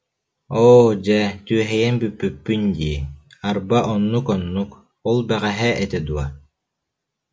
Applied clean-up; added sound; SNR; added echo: none; none; none; none.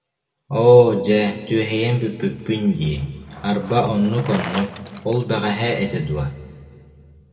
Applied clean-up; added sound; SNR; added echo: none; Bicycle; 19 dB; reverberation time 1.8 s.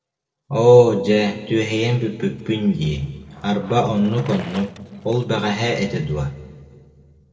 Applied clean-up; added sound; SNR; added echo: neural separator model SepFormer DNS4.